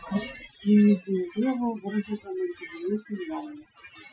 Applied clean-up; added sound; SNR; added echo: classical method Wiener filter.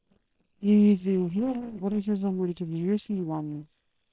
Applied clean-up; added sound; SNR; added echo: neural separator model SepFormer WHAM!.